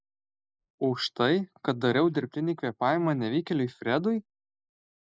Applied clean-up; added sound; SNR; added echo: neural mask model Resemble Enhance denoiser.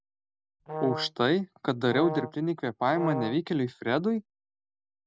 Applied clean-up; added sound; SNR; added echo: none; Brass instrument; 7 dB; none.